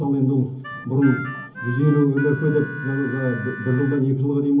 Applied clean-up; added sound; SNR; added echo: none; Harmonica; 13 dB; reverberation time 0.3 s.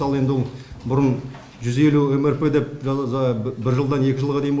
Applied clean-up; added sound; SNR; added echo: none; none; none; none.